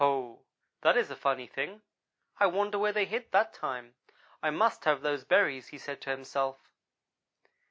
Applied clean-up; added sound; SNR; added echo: none; none; none; none.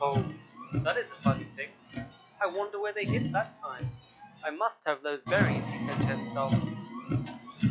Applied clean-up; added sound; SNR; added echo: classical method log-MMSE.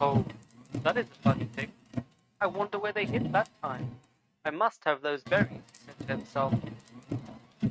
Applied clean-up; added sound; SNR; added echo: neural mask model RNNoise.